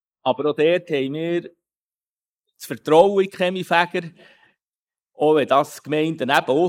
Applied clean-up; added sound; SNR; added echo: neural mask model Resemble Enhance denoiser.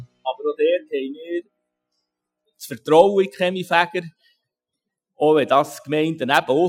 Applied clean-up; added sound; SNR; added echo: classical method Wiener filter.